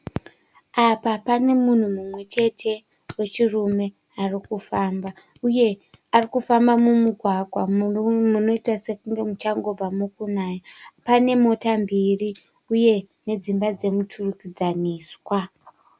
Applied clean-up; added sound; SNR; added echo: none; none; none; none.